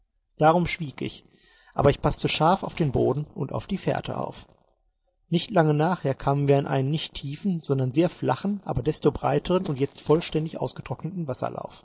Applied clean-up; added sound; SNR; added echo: neural separator model SepFormer DNS4.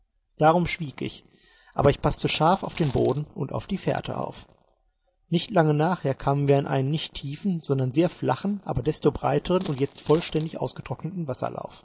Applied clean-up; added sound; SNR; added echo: none; Coin (dropping); 12 dB; none.